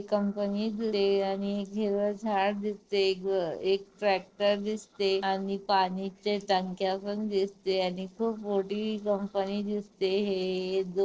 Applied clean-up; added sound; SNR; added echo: neural separator model SepFormer DNS4.